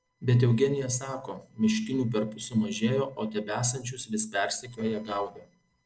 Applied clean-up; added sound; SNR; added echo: neural separator model SepFormer DNS4.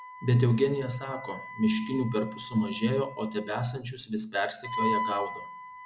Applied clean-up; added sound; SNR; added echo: none; Wind instrument, woodwind instrument; 9 dB; none.